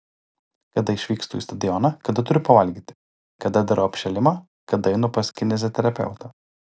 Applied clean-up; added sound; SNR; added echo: none; none; none; none.